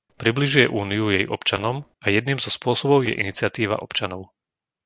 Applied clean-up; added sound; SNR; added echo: neural separator model SepFormer DNS4.